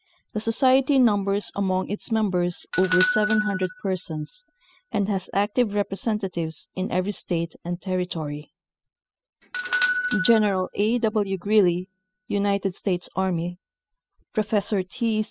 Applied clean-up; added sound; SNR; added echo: classical method spectral subtraction.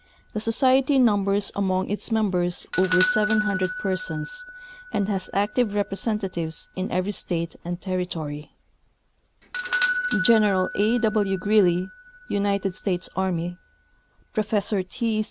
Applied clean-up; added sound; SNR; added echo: none; Bell / Doorbell; 9 dB; none.